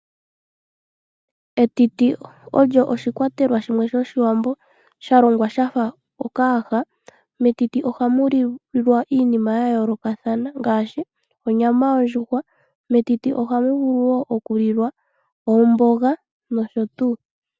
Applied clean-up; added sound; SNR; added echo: none; none; none; none.